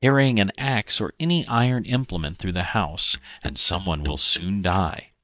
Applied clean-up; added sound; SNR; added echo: neural mask model DeepFilterNet 3.